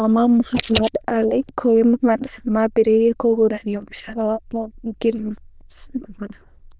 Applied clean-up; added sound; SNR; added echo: neural diffusion model UNIVERSE++.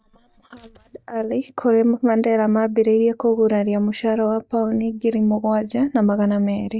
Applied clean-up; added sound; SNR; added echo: neural mask model DeepFilterNet 3.